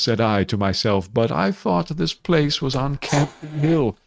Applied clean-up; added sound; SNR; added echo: neural mask model RNNoise.